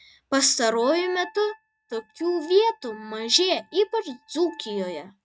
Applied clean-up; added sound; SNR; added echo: neural mask model RNNoise.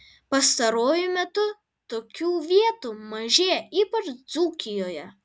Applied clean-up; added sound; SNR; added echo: none; none; none; none.